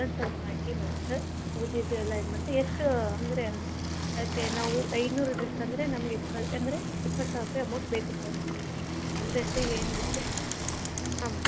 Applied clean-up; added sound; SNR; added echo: none; Bicycle; -2 dB; none.